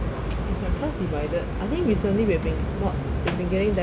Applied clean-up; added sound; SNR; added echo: none; Microwave oven; 20 dB; none.